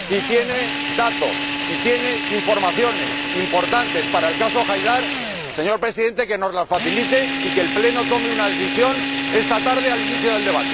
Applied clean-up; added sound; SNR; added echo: none; Drill; 2 dB; none.